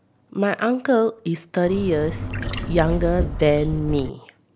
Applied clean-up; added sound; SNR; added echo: none; Trickle, dribble / Chirp, tweet; 5 dB; none.